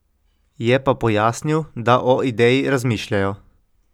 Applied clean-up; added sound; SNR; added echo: none; none; none; none.